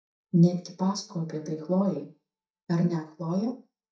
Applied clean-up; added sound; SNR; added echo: neural mask model DeepFilterNet 3.